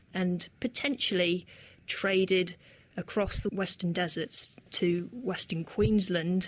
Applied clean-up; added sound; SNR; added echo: none; none; none; none.